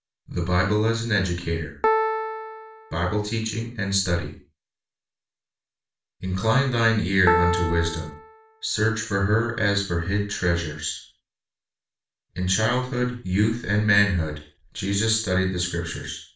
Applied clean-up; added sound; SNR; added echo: none; Piano; 3 dB; reverberation time 0.3 s.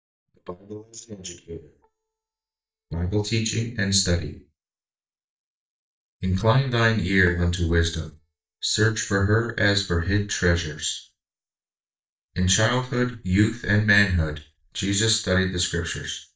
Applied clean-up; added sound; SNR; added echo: neural mask model DeepFilterNet 3.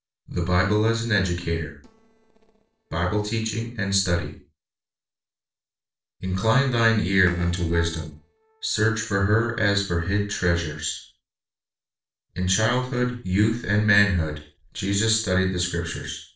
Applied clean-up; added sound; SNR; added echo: neural separator model SepFormer DNS4.